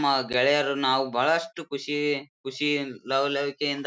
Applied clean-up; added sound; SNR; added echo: none; none; none; none.